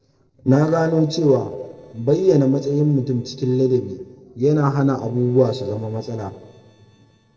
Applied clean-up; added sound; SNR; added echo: neural separator model SepFormer DNS4.